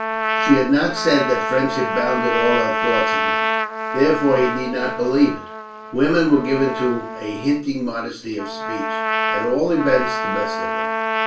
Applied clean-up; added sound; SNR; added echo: none; Trumpet; 3 dB; reverberation time 0.3 s.